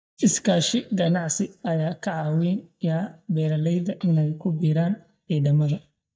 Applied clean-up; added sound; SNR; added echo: neural mask model DeepFilterNet 3.